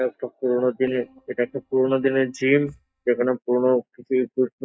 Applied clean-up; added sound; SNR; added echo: neural mask model DeepFilterNet 3.